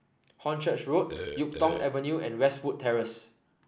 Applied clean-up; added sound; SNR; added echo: none; Burping, eructation; 7 dB; none.